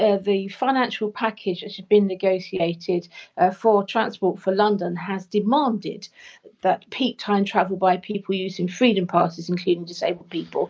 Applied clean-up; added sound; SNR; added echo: none; none; none; none.